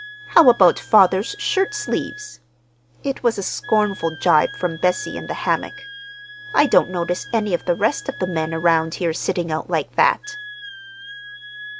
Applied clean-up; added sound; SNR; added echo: none; Wind instrument, woodwind instrument; 17 dB; none.